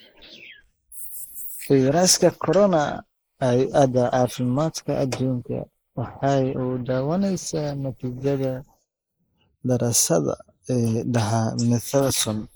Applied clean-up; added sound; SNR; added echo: neural mask model Resemble Enhance denoiser.